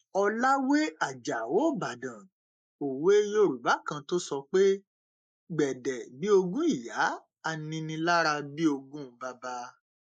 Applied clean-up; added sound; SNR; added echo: neural mask model Resemble Enhance denoiser.